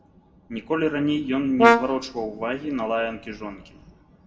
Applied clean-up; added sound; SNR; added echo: none; Brass instrument; -4 dB; reverberation time 0.7 s.